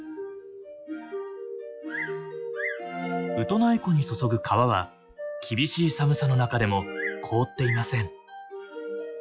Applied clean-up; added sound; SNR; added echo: classical method log-MMSE.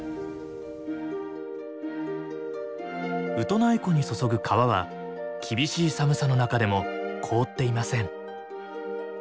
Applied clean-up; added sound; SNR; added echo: none; none; none; none.